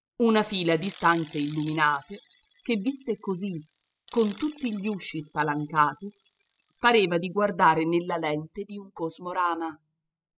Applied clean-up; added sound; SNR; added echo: classical method spectral subtraction.